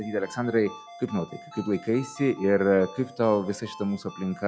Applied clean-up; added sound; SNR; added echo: classical method log-MMSE.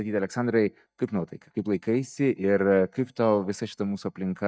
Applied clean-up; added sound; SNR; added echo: neural mask model DeepFilterNet 3.